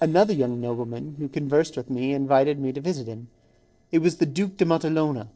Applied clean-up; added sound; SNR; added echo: neural separator model SepFormer DNS4.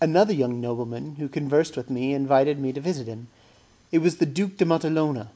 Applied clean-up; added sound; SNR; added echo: none; none; none; none.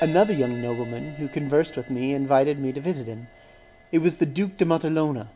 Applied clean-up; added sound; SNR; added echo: none; Crash cymbal; 20 dB; none.